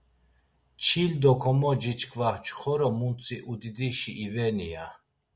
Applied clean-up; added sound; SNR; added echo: none; none; none; none.